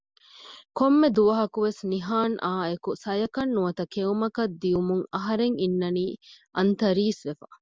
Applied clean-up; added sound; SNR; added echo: none; none; none; none.